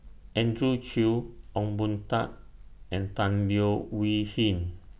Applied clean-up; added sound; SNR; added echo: none; none; none; none.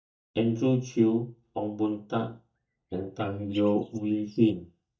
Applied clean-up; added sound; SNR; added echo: neural mask model DeepFilterNet 3.